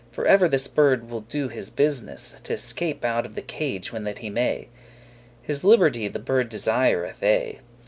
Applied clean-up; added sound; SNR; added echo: none; none; none; none.